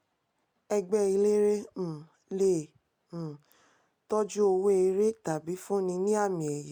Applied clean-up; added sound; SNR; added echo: none; none; none; none.